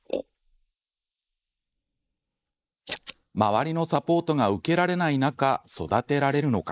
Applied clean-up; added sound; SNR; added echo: neural mask model Resemble Enhance denoiser.